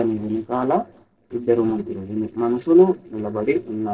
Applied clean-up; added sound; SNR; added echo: neural separator model SepFormer DNS4.